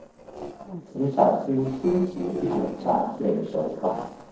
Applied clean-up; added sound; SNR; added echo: neural separator model SepFormer DNS4.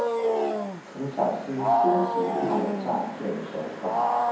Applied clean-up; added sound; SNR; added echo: none; Wild animals; -3 dB; reverberation time 1.2 s.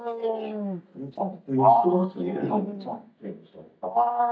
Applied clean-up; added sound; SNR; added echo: neural mask model DeepFilterNet 3.